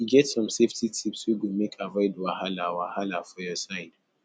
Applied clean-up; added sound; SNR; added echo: none; none; none; none.